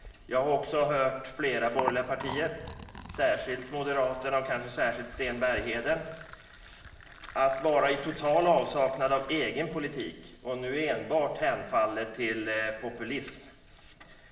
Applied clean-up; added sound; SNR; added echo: none; Liquid; 16 dB; reverberation time 0.8 s.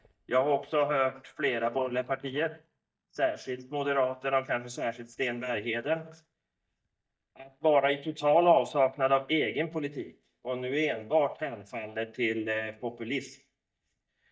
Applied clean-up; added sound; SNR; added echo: neural mask model DeepFilterNet 3.